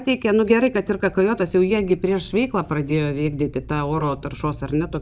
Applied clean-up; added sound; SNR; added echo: none; none; none; none.